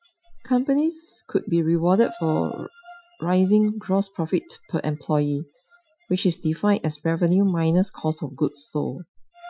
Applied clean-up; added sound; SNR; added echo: classical method Wiener filter.